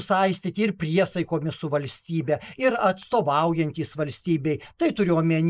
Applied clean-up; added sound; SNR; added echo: neural mask model Resemble Enhance denoiser.